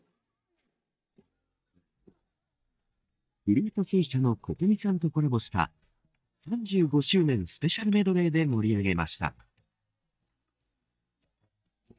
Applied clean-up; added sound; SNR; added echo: neural mask model DeepFilterNet 3.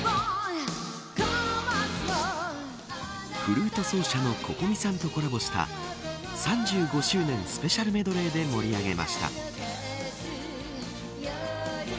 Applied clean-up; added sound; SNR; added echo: none; none; none; none.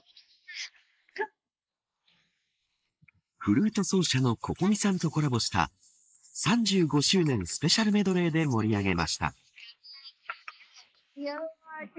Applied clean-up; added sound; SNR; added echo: neural mask model Resemble Enhance denoiser.